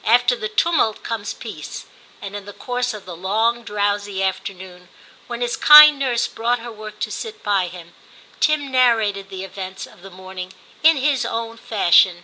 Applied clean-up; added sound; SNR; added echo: none; none; none; none.